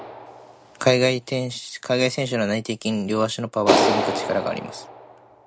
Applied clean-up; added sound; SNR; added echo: none; Clapping; 3 dB; none.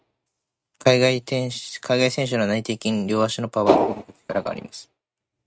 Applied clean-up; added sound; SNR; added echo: neural mask model RNNoise.